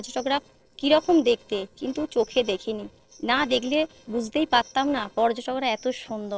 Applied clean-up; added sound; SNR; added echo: neural separator model SepFormer DNS4.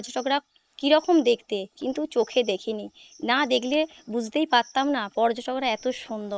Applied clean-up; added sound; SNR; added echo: neural mask model Resemble Enhance denoiser.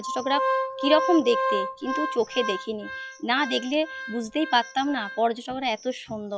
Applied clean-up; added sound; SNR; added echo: classical method log-MMSE.